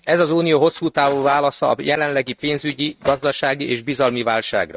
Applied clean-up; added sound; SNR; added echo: neural mask model RNNoise.